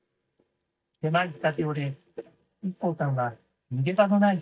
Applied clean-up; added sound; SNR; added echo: neural mask model DeepFilterNet 3.